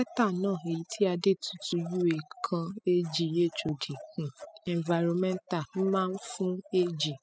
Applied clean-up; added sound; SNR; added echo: classical method spectral subtraction.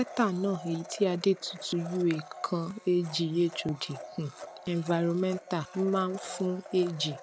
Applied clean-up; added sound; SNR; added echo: none; Domestic sounds, home sounds; 16 dB; none.